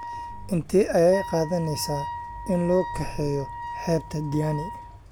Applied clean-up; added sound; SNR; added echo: none; Wind instrument, woodwind instrument; 11 dB; none.